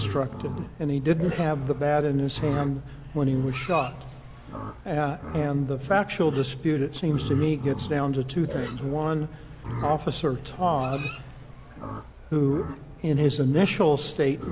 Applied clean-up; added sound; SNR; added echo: none; Livestock, farm animals, working animals; 11 dB; none.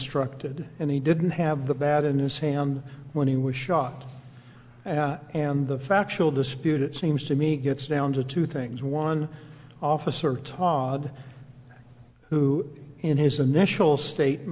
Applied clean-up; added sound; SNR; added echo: none; none; none; none.